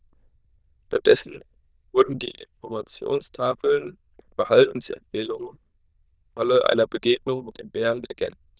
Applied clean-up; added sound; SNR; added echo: neural diffusion model UNIVERSE++.